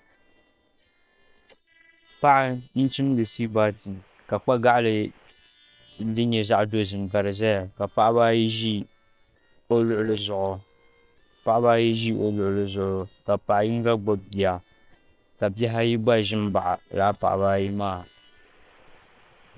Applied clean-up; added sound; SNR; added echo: neural separator model SepFormer WHAM!.